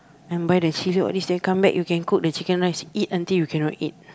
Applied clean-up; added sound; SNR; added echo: none; none; none; none.